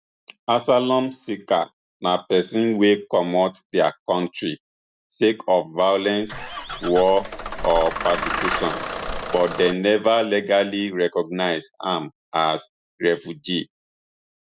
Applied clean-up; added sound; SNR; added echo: none; Engine starting / Bus; 6 dB; none.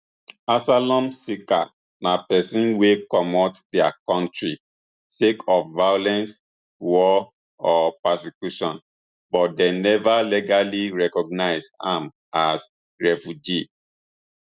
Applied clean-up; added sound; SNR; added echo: none; none; none; none.